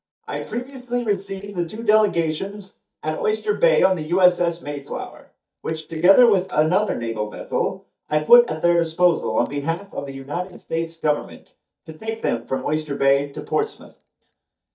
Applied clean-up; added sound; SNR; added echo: neural mask model DeepFilterNet 3.